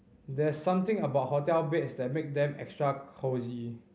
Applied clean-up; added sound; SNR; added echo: none; none; none; none.